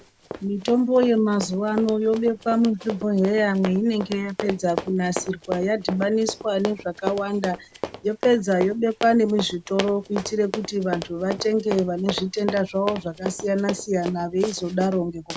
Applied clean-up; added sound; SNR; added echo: none; Run; 11 dB; none.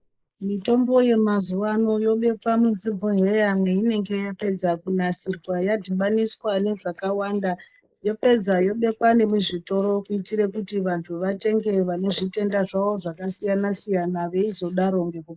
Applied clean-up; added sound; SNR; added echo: neural mask model Resemble Enhance denoiser.